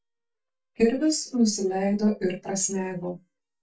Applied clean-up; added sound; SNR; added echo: neural mask model DeepFilterNet 3.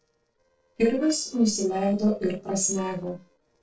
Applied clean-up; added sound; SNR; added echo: neural separator model SepFormer DNS4.